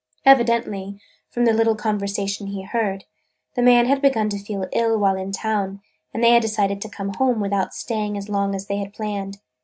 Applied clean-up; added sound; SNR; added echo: none; none; none; none.